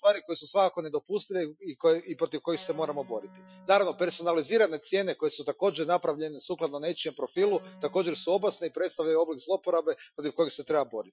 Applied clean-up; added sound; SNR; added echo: classical method Wiener filter.